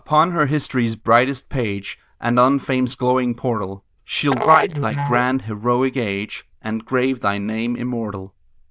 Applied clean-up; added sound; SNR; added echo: neural diffusion model UNIVERSE++.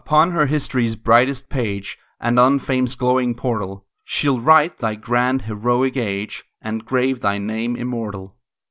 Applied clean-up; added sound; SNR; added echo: none; none; none; none.